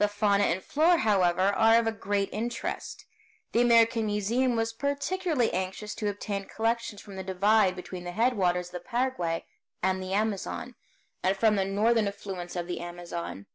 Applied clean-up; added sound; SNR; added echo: none; none; none; none.